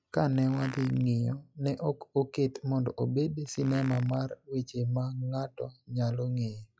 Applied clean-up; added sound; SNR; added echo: classical method log-MMSE.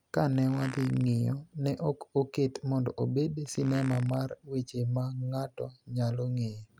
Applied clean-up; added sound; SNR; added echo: none; Fart; 18 dB; none.